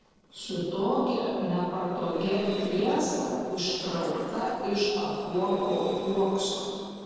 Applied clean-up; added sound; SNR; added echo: neural separator model SepFormer DNS4.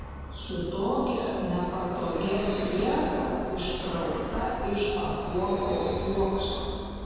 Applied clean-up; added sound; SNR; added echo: none; Vehicle; 7 dB; reverberation time 2.0 s.